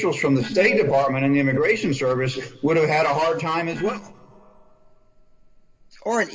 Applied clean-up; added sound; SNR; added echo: neural separator model SepFormer DNS4.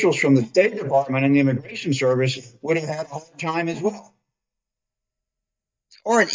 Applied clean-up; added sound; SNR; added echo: neural mask model DeepFilterNet 3.